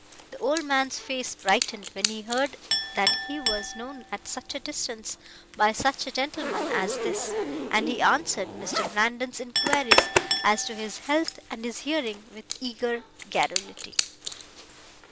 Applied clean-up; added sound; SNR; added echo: none; Zipper (clothing) + Chink, clink; 2 dB; none.